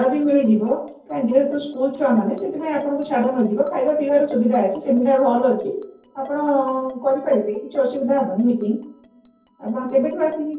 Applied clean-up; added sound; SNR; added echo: neural separator model SepFormer DNS4.